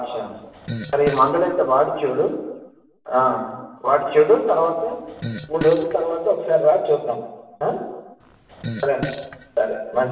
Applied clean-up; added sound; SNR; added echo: none; Fart; 11 dB; reverberation time 1.0 s.